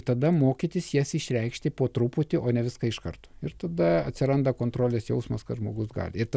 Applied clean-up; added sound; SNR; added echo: none; none; none; none.